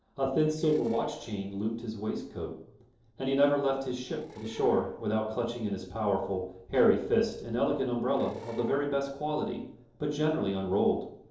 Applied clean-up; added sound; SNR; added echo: neural separator model SepFormer DNS4.